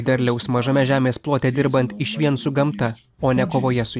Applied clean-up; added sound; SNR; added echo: none; none; none; none.